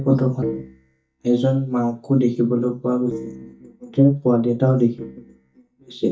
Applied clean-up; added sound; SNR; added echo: neural mask model DeepFilterNet 3.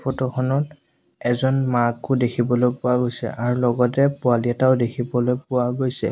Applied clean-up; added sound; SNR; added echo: none; none; none; none.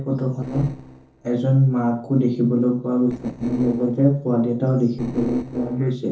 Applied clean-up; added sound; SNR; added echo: neural separator model SepFormer DNS4.